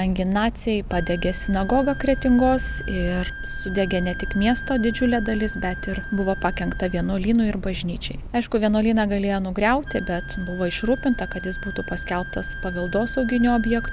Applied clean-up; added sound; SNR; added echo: none; Wind instrument, woodwind instrument; 14 dB; none.